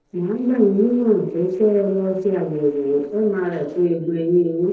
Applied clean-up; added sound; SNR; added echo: neural separator model SepFormer DNS4.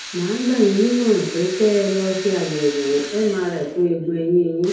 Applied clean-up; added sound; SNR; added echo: none; Drill; 15 dB; reverberation time 2.0 s.